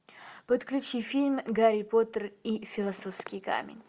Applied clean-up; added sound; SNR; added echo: none; none; none; none.